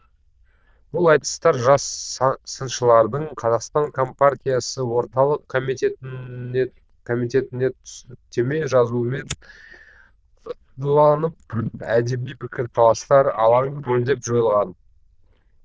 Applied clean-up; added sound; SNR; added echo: neural diffusion model UNIVERSE++.